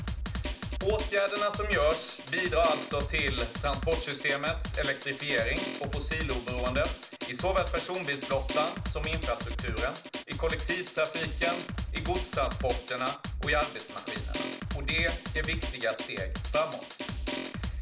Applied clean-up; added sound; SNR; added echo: none; Drum; 3 dB; reverberation time 0.4 s.